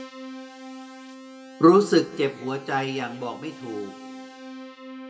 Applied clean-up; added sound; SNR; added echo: none; Keyboard (musical); 16 dB; reverberation time 0.9 s.